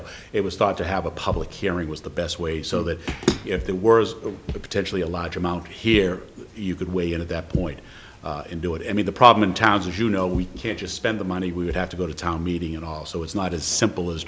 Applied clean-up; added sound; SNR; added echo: none; none; none; none.